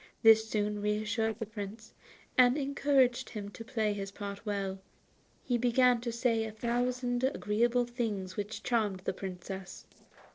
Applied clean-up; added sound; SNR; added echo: neural separator model SepFormer DNS4.